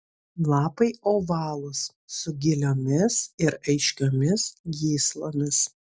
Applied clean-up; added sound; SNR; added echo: none; none; none; none.